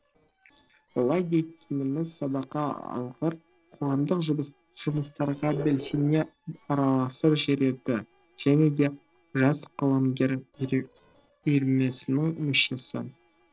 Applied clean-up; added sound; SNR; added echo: neural separator model SepFormer DNS4.